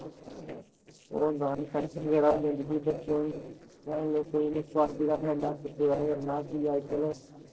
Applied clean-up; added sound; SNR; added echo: neural separator model SepFormer DNS4.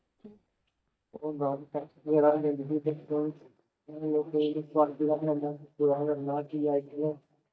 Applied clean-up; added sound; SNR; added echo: neural mask model DeepFilterNet 3.